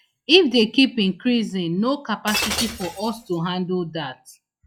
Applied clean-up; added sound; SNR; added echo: classical method log-MMSE.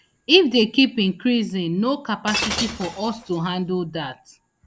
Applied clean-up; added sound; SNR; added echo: none; Shatter; 8 dB; none.